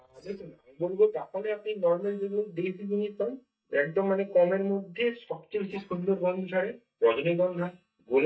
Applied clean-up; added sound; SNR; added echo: neural mask model DeepFilterNet 3.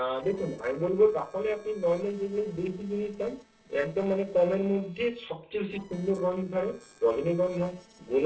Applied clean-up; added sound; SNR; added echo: neural separator model SepFormer DNS4.